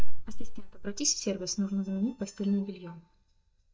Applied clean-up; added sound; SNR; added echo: neural mask model DeepFilterNet 3.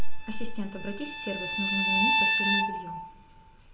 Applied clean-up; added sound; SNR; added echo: none; Bowed string instrument; 1 dB; reverberation time 0.4 s.